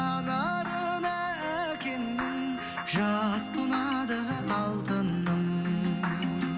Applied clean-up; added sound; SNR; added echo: none; Bowed string instrument; 15 dB; none.